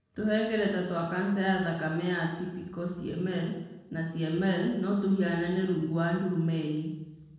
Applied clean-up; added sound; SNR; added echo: none; none; none; reverberation time 1.0 s.